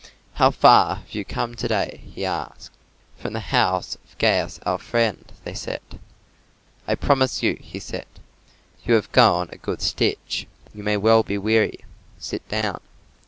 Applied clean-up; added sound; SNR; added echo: none; none; none; none.